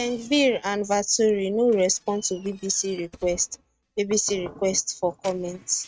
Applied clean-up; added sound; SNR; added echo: neural mask model RNNoise.